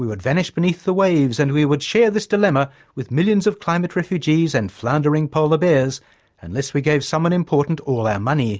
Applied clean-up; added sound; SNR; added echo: none; none; none; none.